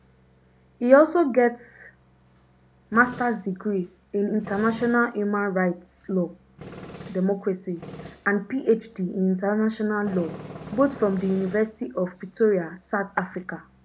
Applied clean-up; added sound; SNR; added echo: none; Tools; 19 dB; none.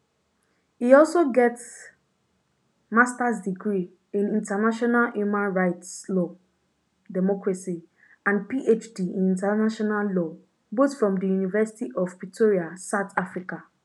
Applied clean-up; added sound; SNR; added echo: none; none; none; none.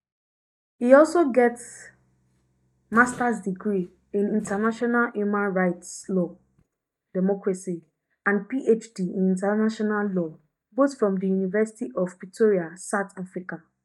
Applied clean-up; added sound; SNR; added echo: neural mask model DeepFilterNet 3.